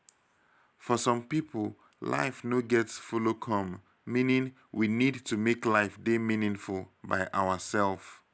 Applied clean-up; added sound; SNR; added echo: none; none; none; none.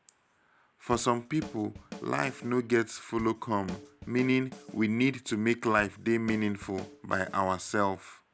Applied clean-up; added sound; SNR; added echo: none; Drum / Drum kit; 16 dB; none.